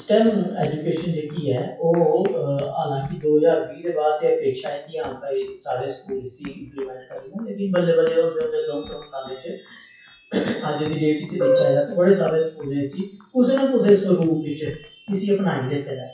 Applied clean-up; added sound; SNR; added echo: classical method WPE with log-MMSE.